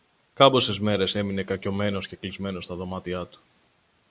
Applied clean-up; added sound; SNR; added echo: none; none; none; none.